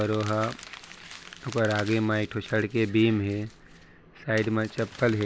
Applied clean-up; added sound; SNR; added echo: none; Crumpling, crinkling; 18 dB; none.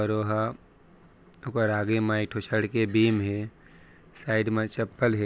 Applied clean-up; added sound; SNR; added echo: none; none; none; none.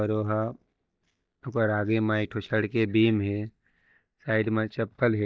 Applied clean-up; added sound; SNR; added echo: neural mask model DeepFilterNet 3.